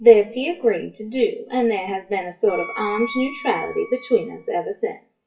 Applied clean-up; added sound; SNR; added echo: classical method WPE with log-MMSE.